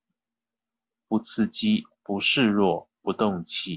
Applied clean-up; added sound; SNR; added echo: none; none; none; none.